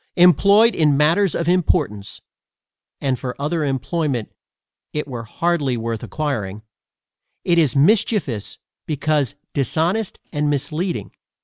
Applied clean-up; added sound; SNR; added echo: none; none; none; none.